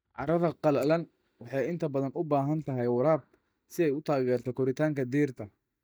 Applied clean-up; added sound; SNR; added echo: neural mask model DeepFilterNet 3.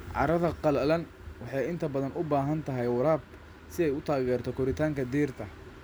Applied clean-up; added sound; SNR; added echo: none; none; none; none.